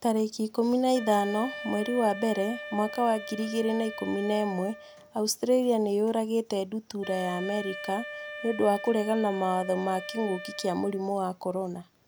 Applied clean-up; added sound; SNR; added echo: none; Wind instrument, woodwind instrument; 13 dB; none.